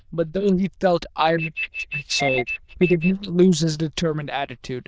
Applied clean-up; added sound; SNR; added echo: neural diffusion model UNIVERSE++.